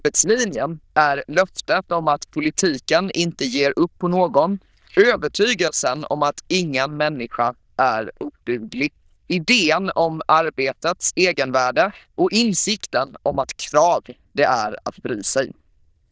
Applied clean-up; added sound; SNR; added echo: neural diffusion model UNIVERSE++.